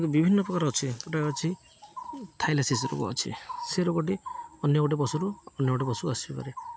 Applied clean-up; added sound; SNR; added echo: none; none; none; none.